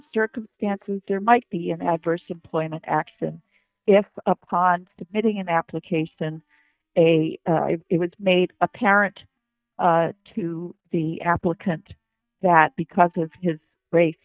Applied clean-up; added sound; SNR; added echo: neural mask model DeepFilterNet 3.